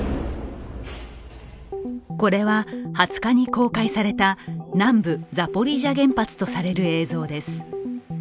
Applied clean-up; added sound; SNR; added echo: none; none; none; none.